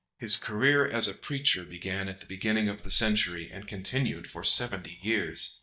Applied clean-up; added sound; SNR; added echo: neural mask model DeepFilterNet 3.